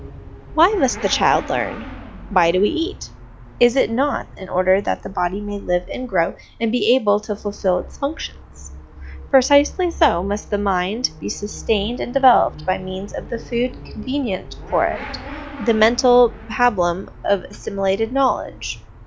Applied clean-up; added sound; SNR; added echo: none; Motorcycle / Accelerating, revving, vroom; 15 dB; none.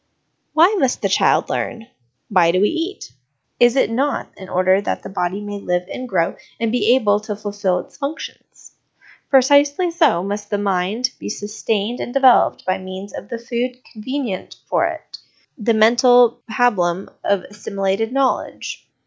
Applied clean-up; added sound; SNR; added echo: none; none; none; none.